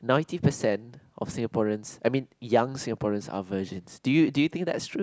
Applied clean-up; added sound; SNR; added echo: none; none; none; none.